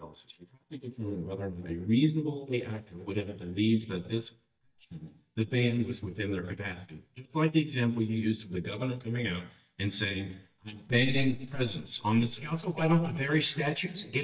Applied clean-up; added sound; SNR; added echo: neural mask model DeepFilterNet 3.